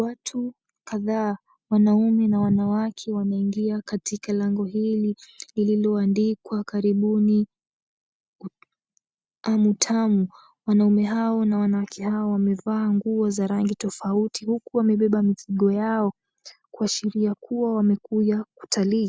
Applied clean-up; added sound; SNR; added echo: none; none; none; none.